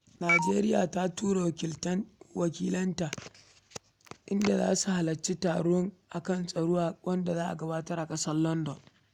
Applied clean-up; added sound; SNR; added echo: none; none; none; none.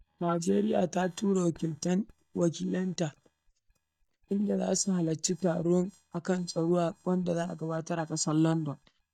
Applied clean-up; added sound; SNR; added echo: neural mask model DeepFilterNet 3.